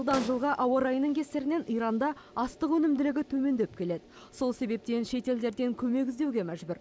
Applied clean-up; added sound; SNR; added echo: none; Explosion; 14 dB; none.